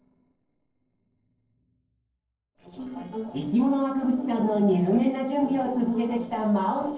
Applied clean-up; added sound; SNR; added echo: neural separator model SepFormer DNS4.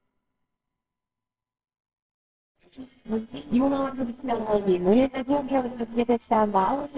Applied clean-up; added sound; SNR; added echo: neural separator model SepFormer WHAMR!.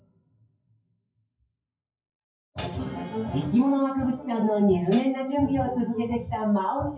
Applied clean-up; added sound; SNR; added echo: classical method WPE with log-MMSE.